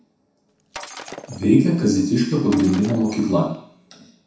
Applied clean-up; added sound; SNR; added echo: none; Shatter; 18 dB; reverberation time 0.7 s.